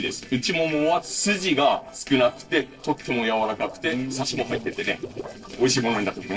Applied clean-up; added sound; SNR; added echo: neural separator model SepFormer DNS4.